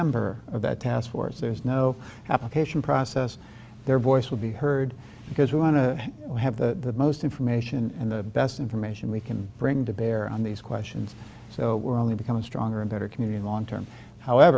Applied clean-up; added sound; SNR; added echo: none; none; none; none.